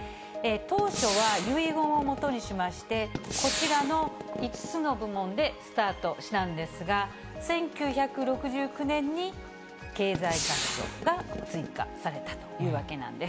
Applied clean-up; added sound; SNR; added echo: none; Gunshot, gunfire; 5 dB; none.